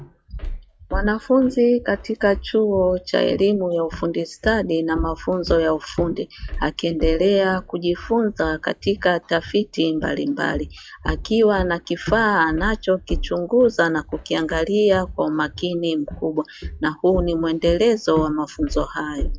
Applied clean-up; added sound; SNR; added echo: classical method log-MMSE.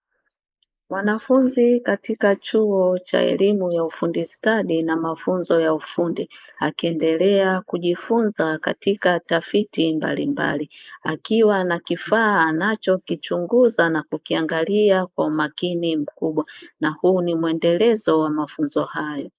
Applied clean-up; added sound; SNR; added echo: neural mask model Resemble Enhance denoiser.